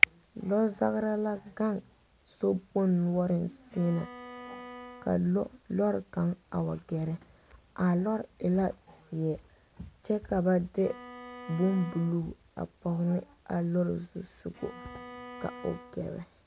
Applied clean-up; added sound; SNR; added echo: none; Bowed string instrument; 15 dB; none.